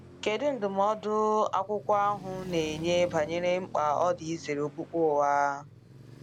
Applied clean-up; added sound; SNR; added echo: none; Traffic noise, roadway noise; 18 dB; none.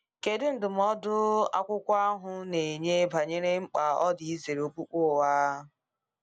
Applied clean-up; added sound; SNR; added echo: none; none; none; none.